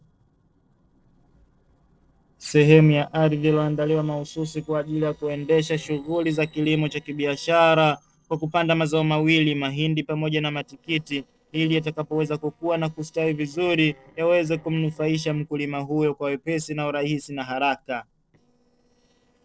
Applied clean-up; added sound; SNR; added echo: neural separator model SepFormer DNS4.